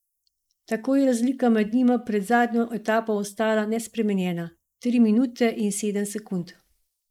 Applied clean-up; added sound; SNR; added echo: neural mask model Resemble Enhance denoiser.